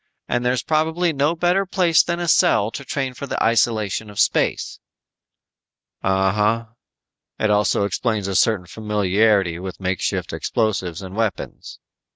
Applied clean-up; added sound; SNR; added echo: none; none; none; none.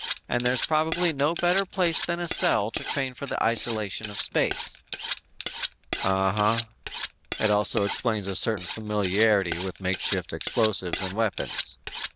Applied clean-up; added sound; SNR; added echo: none; Cutlery, silverware; -4 dB; none.